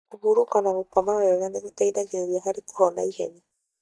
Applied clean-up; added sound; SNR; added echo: neural mask model DeepFilterNet 3.